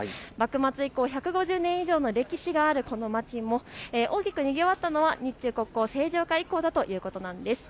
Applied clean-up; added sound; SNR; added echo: none; none; none; none.